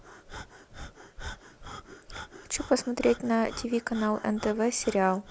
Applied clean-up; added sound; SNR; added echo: none; Breathing; 15 dB; none.